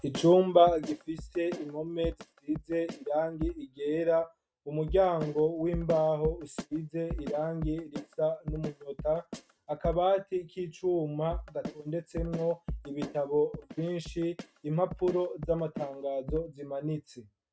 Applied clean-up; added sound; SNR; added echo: neural mask model RNNoise.